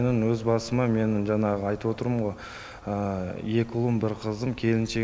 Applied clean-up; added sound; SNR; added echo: none; none; none; none.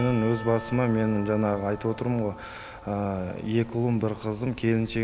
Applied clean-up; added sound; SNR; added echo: none; Church bell / Percussion; 18 dB; none.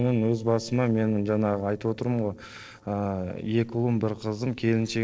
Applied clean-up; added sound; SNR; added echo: neural separator model SepFormer DNS4.